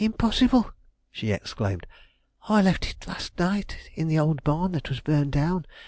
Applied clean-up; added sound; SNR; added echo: none; none; none; none.